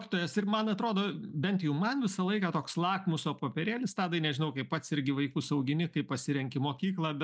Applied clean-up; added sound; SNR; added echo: none; none; none; none.